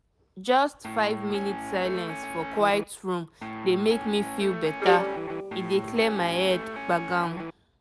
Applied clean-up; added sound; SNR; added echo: none; Guitar + Bowed string instrument; 5 dB; none.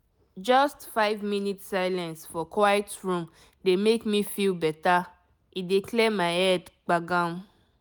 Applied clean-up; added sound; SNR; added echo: none; none; none; none.